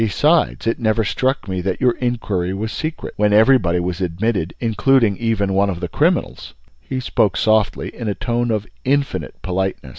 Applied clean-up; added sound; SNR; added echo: none; none; none; none.